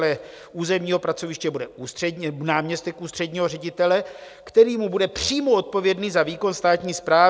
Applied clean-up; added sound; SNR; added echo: none; none; none; none.